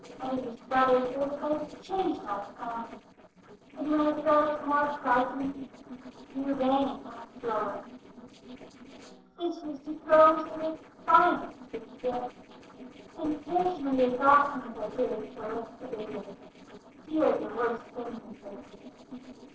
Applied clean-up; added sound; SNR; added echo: neural separator model SepFormer DNS4.